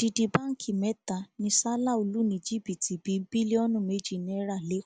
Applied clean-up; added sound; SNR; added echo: none; none; none; none.